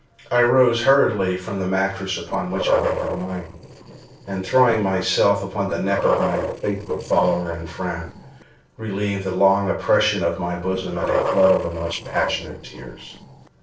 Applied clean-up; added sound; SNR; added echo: neural separator model SepFormer DNS4.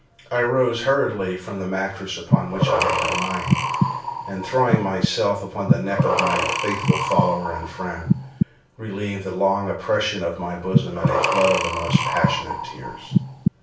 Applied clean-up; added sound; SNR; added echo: none; Breathing; -3 dB; reverberation time 0.3 s.